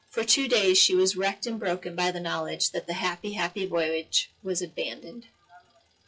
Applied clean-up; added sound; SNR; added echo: classical method WPE with log-MMSE.